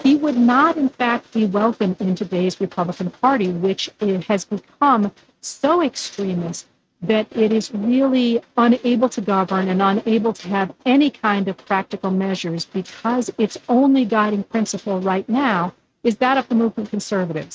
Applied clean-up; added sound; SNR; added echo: neural mask model RNNoise.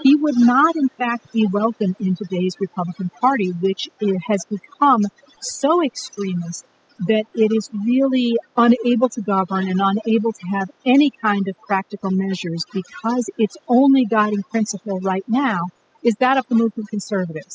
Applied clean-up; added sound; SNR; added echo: classical method spectral subtraction.